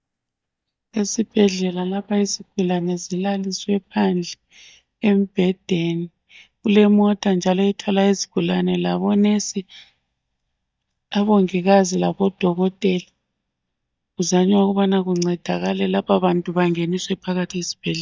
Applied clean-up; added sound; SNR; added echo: neural mask model DeepFilterNet 3.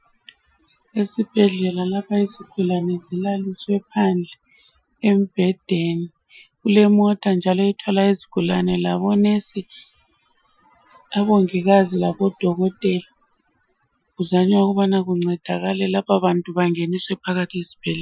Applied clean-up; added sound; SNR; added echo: classical method Wiener filter.